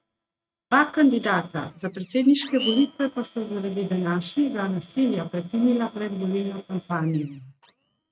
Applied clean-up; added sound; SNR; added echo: neural mask model RNNoise.